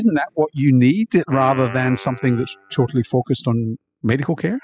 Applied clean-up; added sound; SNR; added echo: classical method spectral subtraction.